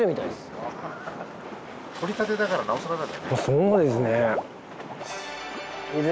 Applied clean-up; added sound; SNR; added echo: none; Water / Liquid; 14 dB; none.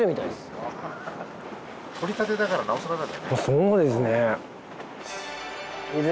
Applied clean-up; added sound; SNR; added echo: none; none; none; none.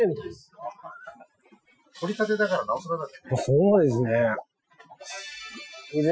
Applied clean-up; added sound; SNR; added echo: classical method Wiener filter.